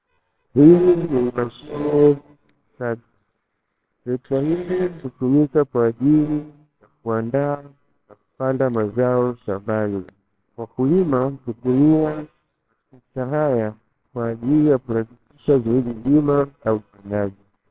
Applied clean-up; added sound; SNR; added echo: neural separator model SepFormer WHAMR!.